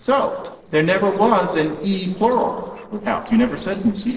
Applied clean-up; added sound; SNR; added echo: neural separator model SepFormer DNS4.